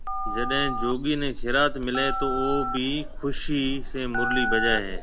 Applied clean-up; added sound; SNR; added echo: none; Telephone; 1 dB; none.